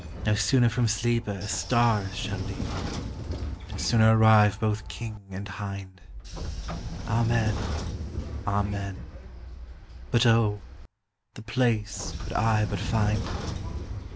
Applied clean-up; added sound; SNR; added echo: none; Sliding door / Train; 7 dB; none.